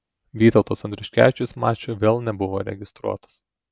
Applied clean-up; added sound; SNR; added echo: none; none; none; none.